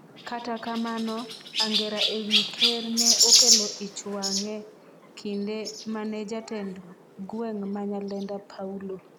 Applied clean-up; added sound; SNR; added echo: none; Chirp, tweet; -5 dB; none.